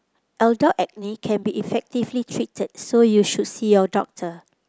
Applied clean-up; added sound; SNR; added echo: none; none; none; none.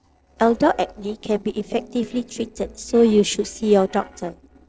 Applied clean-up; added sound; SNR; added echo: neural separator model SepFormer DNS4.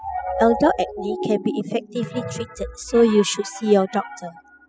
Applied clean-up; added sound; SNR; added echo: classical method spectral subtraction.